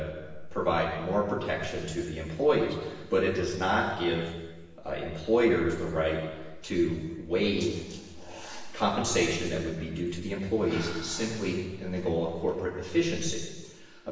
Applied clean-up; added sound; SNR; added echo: none; none; none; reverberation time 1.3 s.